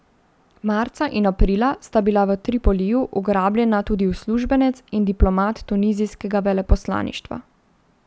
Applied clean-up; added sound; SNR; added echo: none; none; none; none.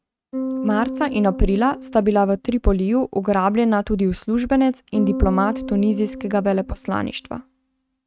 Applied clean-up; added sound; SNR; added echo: neural mask model RNNoise.